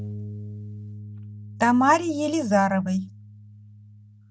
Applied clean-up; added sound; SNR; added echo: none; Bass guitar; 13 dB; none.